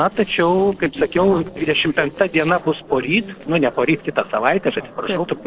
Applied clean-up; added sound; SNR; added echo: neural separator model SepFormer DNS4.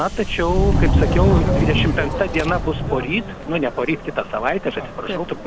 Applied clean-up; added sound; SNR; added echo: none; Subway, metro, underground; -2 dB; none.